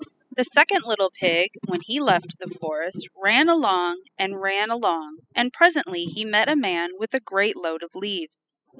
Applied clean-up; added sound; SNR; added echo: classical method spectral subtraction.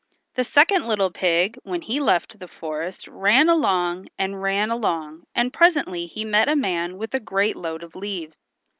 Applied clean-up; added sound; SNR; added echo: none; none; none; none.